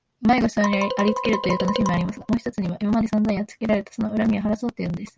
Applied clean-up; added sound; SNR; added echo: none; Marimba, xylophone; 6 dB; none.